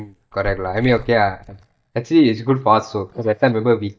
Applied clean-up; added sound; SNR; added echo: neural mask model DeepFilterNet 3.